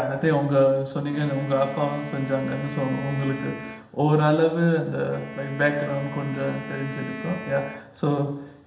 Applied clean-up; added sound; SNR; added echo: none; Wind instrument, woodwind instrument; 14 dB; reverberation time 0.8 s.